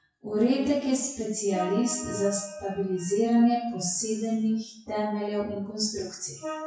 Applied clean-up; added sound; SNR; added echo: classical method WPE with log-MMSE.